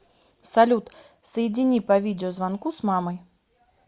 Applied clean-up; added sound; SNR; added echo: none; none; none; none.